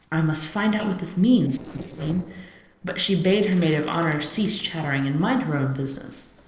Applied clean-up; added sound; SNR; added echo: neural separator model SepFormer DNS4.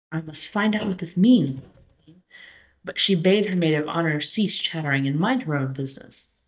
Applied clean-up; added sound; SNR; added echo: neural mask model DeepFilterNet 3.